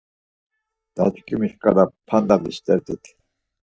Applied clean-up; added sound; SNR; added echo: neural mask model DeepFilterNet 3.